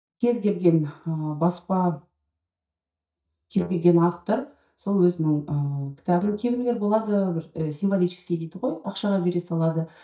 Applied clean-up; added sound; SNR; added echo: neural mask model DeepFilterNet 3.